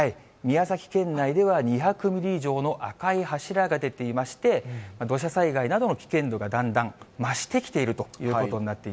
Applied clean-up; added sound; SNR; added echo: none; none; none; none.